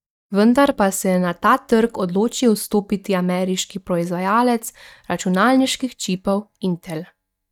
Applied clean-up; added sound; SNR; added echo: neural mask model DeepFilterNet 3.